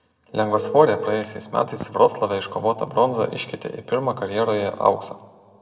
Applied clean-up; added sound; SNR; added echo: none; Telephone; 15 dB; reverberation time 1.0 s.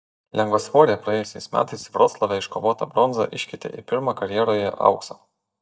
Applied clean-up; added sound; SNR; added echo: neural mask model DeepFilterNet 3.